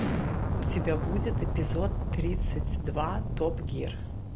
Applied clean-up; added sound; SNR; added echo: none; Explosion; -4 dB; none.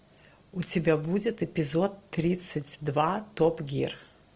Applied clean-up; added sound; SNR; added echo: none; none; none; none.